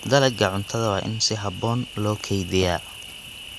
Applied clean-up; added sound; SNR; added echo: none; Cricket; 14 dB; none.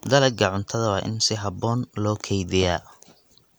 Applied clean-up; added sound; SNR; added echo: none; none; none; none.